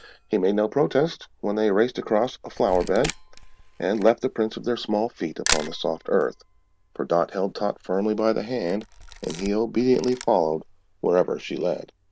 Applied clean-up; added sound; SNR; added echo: none; Camera; 14 dB; none.